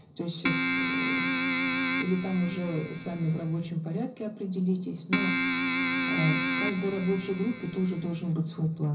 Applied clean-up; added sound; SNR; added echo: none; Keyboard (musical); -1 dB; reverberation time 0.5 s.